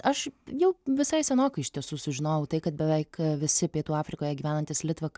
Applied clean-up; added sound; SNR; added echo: none; none; none; none.